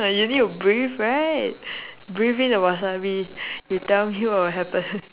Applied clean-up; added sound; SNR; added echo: none; none; none; none.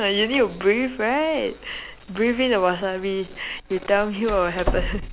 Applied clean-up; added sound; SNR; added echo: none; Door; 10 dB; none.